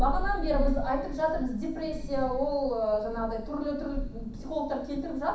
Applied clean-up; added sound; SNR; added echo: none; Thunder; 3 dB; reverberation time 0.7 s.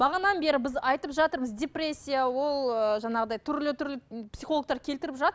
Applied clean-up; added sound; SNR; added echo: none; none; none; none.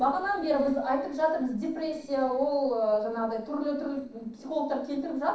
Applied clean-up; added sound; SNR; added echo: neural separator model SepFormer DNS4.